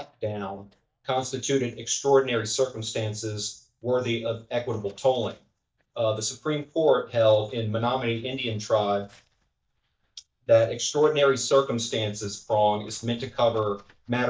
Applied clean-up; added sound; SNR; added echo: neural mask model DeepFilterNet 3.